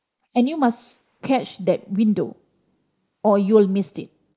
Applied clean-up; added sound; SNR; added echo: neural mask model Resemble Enhance denoiser.